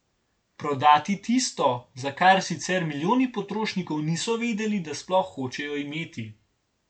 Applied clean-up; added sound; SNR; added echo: none; none; none; none.